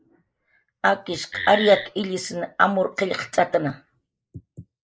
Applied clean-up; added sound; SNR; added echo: neural mask model Resemble Enhance denoiser.